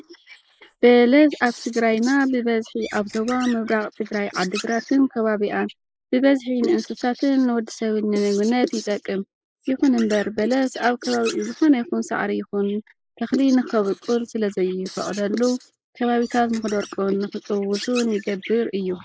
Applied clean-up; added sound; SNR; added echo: neural mask model Resemble Enhance denoiser.